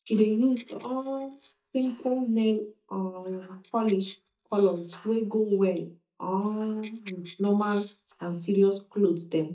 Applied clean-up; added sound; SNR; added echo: neural mask model DeepFilterNet 3.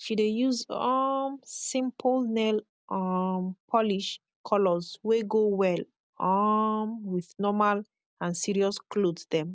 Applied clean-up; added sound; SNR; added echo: none; none; none; none.